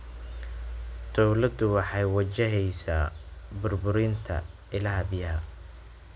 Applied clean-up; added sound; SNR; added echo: none; none; none; none.